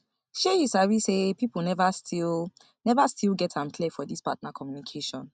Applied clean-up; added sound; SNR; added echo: none; none; none; none.